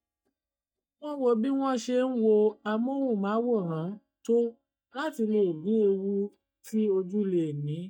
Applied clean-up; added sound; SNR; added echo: neural mask model DeepFilterNet 3.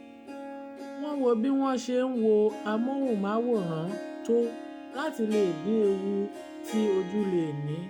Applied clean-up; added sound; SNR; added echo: none; Harp; 12 dB; none.